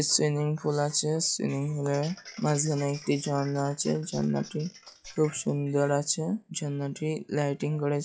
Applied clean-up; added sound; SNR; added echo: classical method log-MMSE.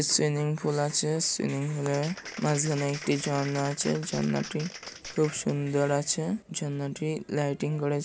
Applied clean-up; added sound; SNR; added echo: none; Applause; 14 dB; none.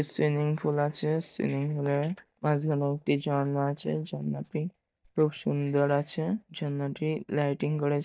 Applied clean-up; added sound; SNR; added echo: neural mask model DeepFilterNet 3.